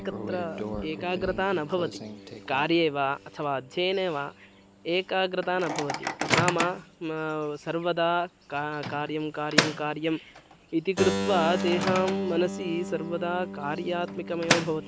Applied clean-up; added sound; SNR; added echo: none; Microwave oven + Keyboard (musical); 4 dB; none.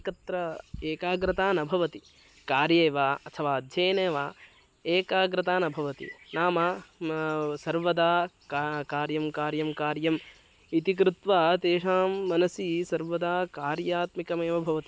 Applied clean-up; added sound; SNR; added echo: none; none; none; none.